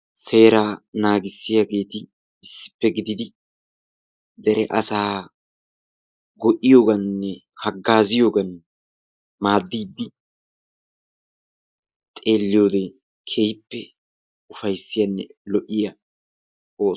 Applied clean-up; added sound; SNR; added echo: neural mask model Resemble Enhance denoiser.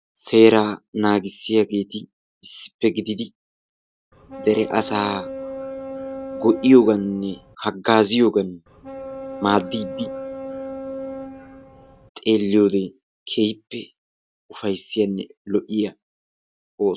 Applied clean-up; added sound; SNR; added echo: none; Boat, Water vehicle; 11 dB; none.